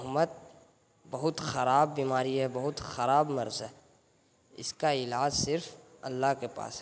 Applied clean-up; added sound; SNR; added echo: none; none; none; none.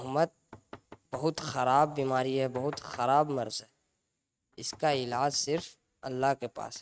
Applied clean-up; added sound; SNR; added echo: neural mask model RNNoise.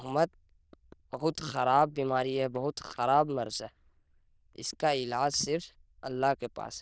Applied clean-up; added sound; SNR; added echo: neural diffusion model UNIVERSE++.